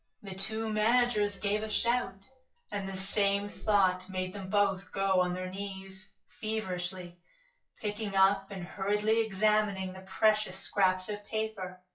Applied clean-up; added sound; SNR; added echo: classical method WPE with log-MMSE.